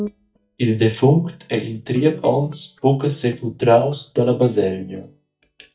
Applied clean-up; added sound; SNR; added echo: neural mask model DeepFilterNet 3.